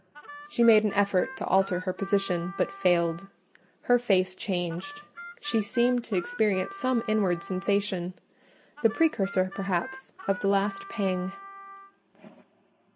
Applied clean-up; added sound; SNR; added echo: none; Harmonica; 15 dB; none.